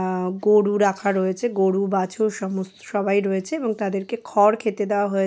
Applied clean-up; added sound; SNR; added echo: none; none; none; none.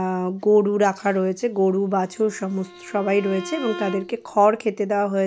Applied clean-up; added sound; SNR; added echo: none; Bowed string instrument; 17 dB; none.